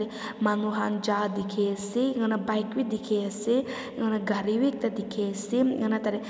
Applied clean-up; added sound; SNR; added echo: none; none; none; none.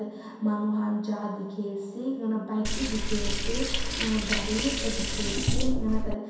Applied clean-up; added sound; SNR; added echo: none; Liquid; -3 dB; reverberation time 0.7 s.